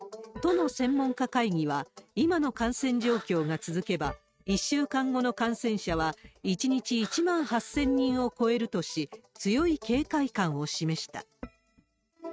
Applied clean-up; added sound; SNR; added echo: neural mask model RNNoise.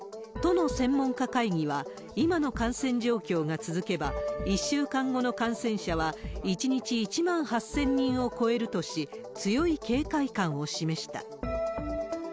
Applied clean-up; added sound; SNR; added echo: none; none; none; none.